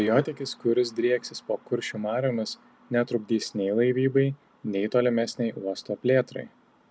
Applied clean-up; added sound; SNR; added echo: none; none; none; none.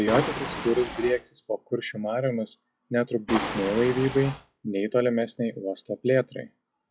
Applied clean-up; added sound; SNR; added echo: classical method log-MMSE.